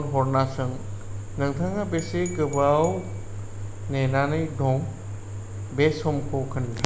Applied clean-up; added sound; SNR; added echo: none; Glass / Bell; 19 dB; none.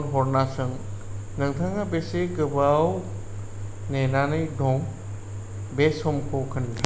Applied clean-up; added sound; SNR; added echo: none; none; none; none.